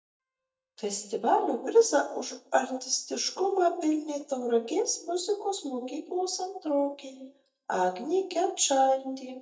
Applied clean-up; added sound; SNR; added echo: neural mask model DeepFilterNet 3.